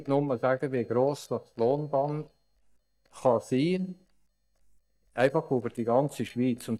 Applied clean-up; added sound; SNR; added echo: neural mask model DeepFilterNet 3.